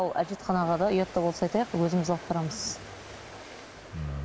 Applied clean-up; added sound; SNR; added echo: none; Train + Train; 15 dB; none.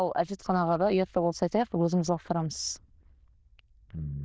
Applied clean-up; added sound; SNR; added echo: neural diffusion model UNIVERSE++.